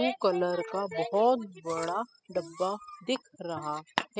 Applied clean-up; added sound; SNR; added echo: classical method spectral subtraction.